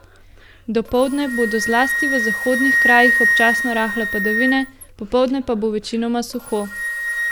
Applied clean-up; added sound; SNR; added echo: none; Wind instrument, woodwind instrument; 1 dB; none.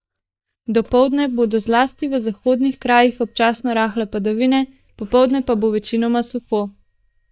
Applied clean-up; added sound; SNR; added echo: neural mask model DeepFilterNet 3.